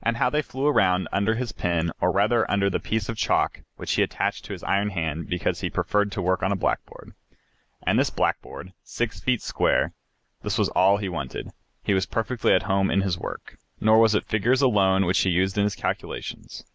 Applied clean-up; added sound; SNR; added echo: none; none; none; none.